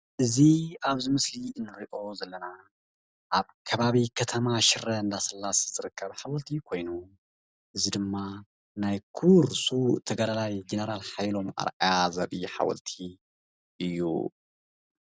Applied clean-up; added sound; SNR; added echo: none; none; none; none.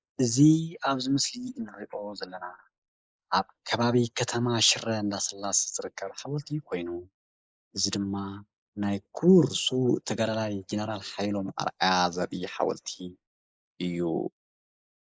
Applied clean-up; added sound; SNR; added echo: neural mask model Resemble Enhance denoiser.